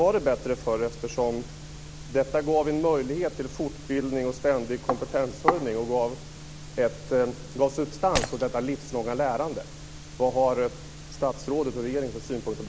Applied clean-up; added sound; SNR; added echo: none; Shatter; 9 dB; none.